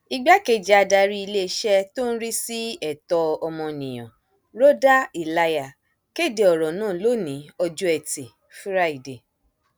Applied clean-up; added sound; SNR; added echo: none; none; none; none.